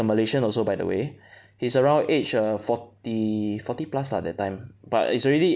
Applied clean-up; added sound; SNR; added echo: none; none; none; none.